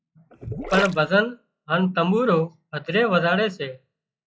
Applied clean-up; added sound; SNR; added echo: classical method log-MMSE.